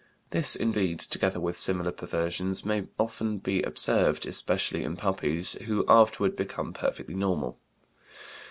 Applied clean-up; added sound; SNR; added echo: none; none; none; none.